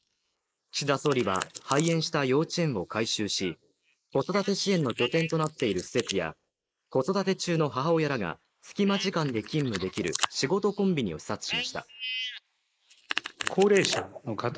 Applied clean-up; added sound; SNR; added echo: neural mask model Resemble Enhance denoiser.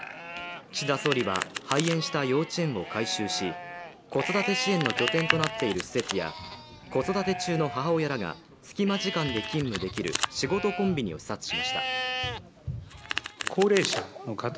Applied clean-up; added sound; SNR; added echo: none; Domestic sounds, home sounds + Livestock, farm animals, working animals; 5 dB; none.